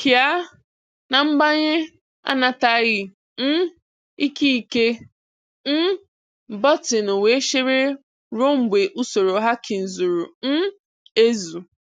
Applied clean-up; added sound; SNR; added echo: none; none; none; none.